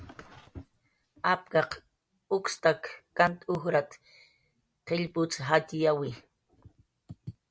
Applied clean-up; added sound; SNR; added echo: none; none; none; none.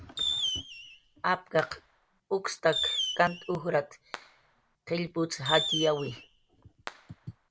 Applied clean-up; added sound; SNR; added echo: none; Fireworks; 4 dB; none.